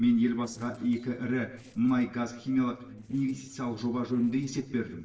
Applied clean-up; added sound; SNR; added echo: neural separator model SepFormer DNS4.